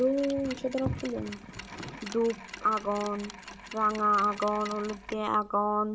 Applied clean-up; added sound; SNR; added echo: none; Mechanisms; 16 dB; none.